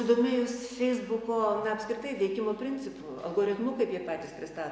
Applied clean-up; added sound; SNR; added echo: none; none; none; none.